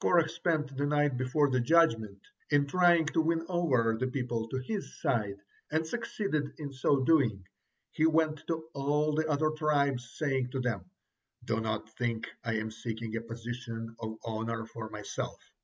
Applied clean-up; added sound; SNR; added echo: none; none; none; none.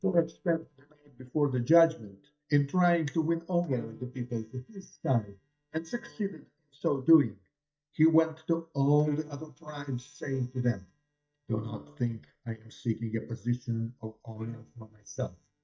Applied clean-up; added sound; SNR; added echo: neural mask model DeepFilterNet 3.